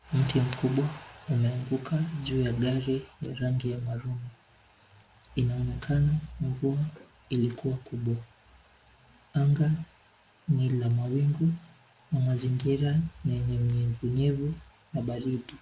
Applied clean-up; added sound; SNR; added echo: none; none; none; none.